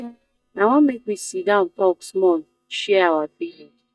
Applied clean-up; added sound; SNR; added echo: neural mask model DeepFilterNet 3.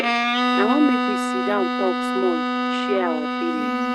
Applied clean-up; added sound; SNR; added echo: neural mask model RNNoise.